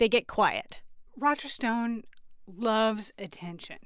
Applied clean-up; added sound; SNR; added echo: none; none; none; none.